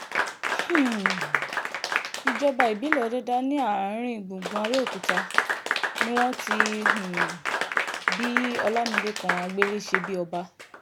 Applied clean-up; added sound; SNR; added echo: none; Applause / Clapping; -1 dB; none.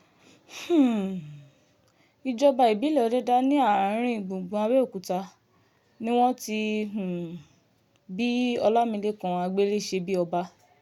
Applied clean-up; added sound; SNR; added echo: none; none; none; none.